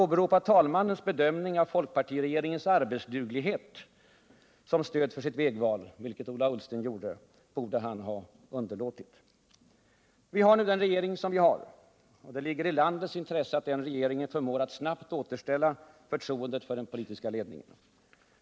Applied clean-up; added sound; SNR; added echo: none; none; none; none.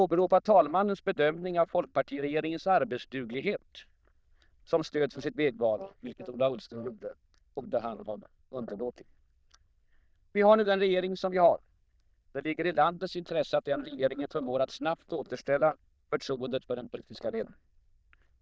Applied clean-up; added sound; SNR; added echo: neural diffusion model UNIVERSE++.